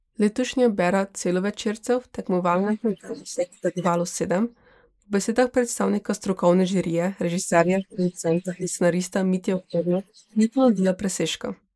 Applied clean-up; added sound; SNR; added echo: neural mask model Resemble Enhance denoiser.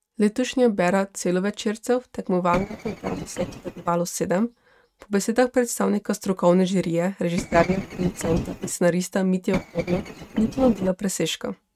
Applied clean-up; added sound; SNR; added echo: neural mask model RNNoise.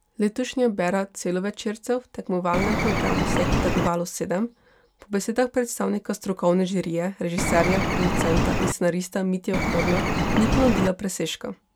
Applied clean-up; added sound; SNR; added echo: none; Bird; -2 dB; none.